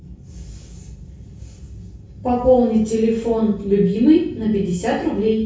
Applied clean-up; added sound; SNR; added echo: none; none; none; reverberation time 0.5 s.